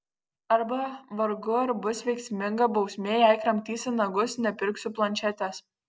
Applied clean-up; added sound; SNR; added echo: none; none; none; none.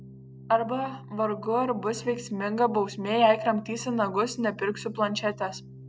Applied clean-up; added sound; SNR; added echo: none; Organ; 17 dB; none.